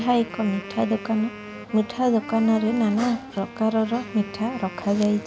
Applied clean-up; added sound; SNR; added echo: none; Wind instrument, woodwind instrument; 15 dB; none.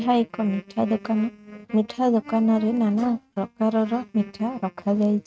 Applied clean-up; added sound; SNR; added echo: neural mask model RNNoise.